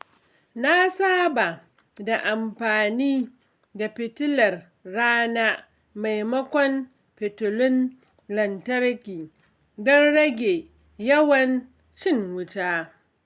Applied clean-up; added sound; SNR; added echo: none; none; none; none.